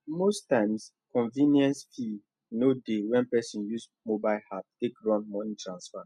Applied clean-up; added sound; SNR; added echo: none; none; none; none.